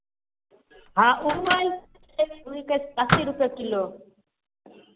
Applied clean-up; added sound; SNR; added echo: none; Microwave oven; 5 dB; none.